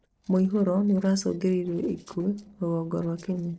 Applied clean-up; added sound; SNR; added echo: neural separator model SepFormer DNS4.